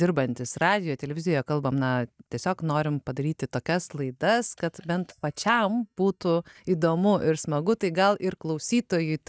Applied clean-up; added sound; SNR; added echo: neural mask model DeepFilterNet 3.